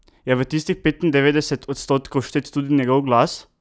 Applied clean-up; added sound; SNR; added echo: none; none; none; none.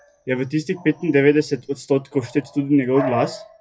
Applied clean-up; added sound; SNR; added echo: classical method WPE with log-MMSE.